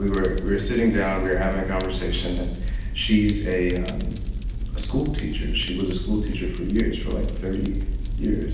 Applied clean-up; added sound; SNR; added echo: none; Fire; 2 dB; reverberation time 0.9 s.